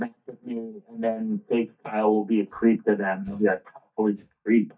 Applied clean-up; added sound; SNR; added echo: neural mask model DeepFilterNet 3.